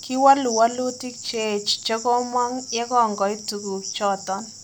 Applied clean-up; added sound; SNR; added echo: none; Cricket; 15 dB; none.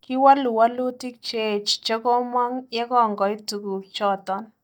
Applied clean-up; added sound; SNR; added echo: neural mask model DeepFilterNet 3.